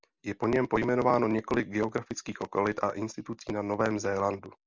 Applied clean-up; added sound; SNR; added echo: none; none; none; none.